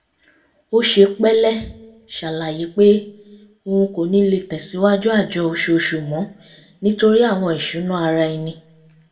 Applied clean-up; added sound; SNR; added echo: none; none; none; reverberation time 0.4 s.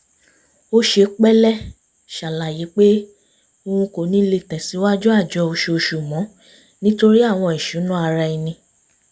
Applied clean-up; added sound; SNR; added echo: none; none; none; none.